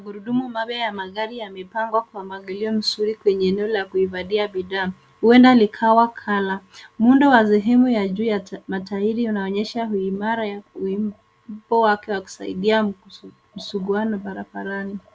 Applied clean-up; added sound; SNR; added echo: none; none; none; none.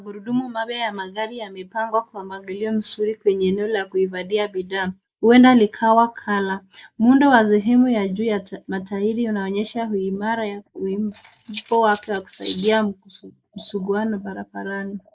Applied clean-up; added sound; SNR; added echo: neural mask model Resemble Enhance denoiser.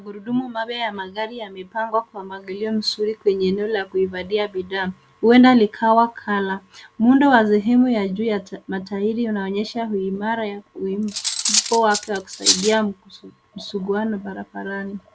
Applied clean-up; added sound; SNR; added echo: none; Cutlery, silverware; 2 dB; none.